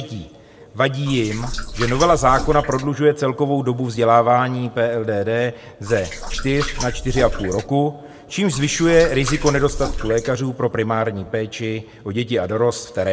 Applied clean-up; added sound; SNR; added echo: none; Liquid; 7 dB; reverberation time 1.2 s.